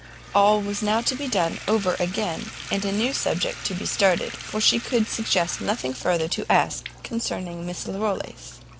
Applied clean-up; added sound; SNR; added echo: none; Bathtub (filling or washing) / Water tap, faucet; 15 dB; none.